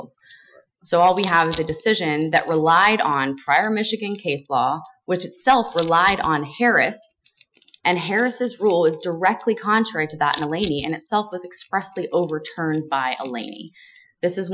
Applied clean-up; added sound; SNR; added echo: classical method Wiener filter.